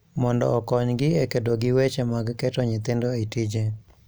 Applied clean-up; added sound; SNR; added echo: none; none; none; none.